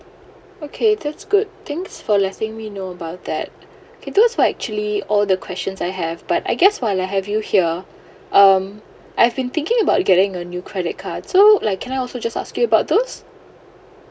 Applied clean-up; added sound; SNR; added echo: none; none; none; none.